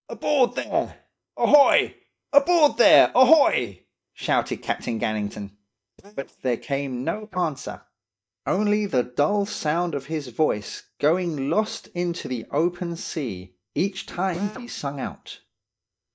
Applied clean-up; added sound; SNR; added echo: neural mask model DeepFilterNet 3.